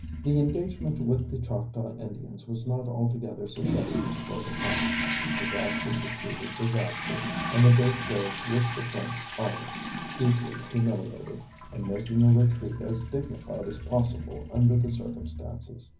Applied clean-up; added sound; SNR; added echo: none; Toilet flush; 7 dB; reverberation time 0.4 s.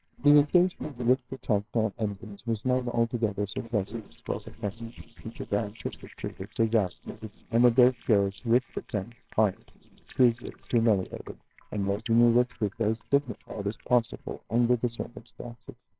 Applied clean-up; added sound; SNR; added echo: neural separator model SepFormer WHAMR!.